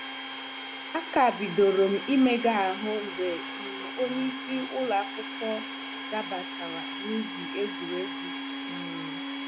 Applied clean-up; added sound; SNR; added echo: none; Domestic sounds, home sounds; 7 dB; none.